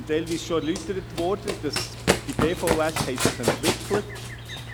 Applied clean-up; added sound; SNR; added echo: none; Run; 0 dB; none.